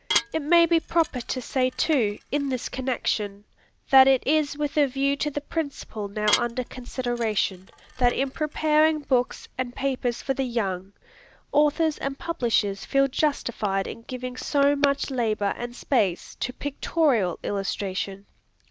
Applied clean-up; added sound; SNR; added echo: none; Dishes, pots, and pans / Glass; 11 dB; none.